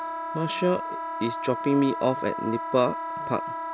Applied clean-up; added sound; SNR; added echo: none; Wind instrument, woodwind instrument; 5 dB; none.